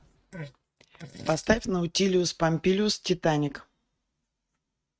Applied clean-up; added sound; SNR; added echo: neural mask model RNNoise.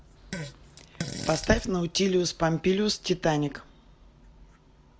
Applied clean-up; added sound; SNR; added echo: none; Fart; 10 dB; none.